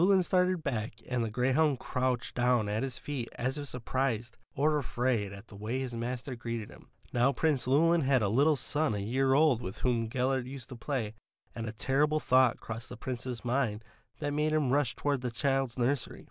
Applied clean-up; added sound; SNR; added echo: none; none; none; none.